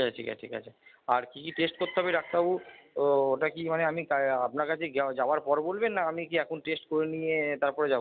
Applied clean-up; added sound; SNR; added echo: none; none; none; none.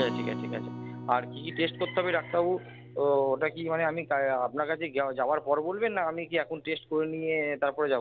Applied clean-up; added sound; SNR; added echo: none; Acoustic guitar; 13 dB; none.